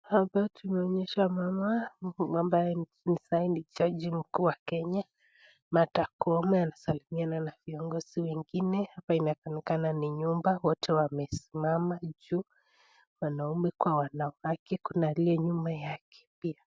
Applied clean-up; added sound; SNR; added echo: none; none; none; none.